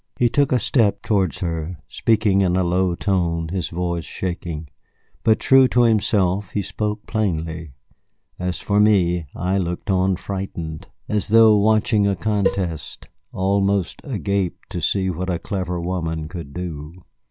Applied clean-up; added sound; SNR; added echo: none; Cowbell; 9 dB; none.